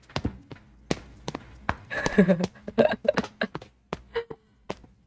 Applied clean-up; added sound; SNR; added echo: neural mask model RNNoise.